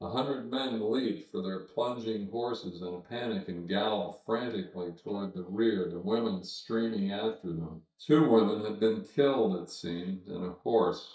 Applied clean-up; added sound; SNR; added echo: neural mask model DeepFilterNet 3.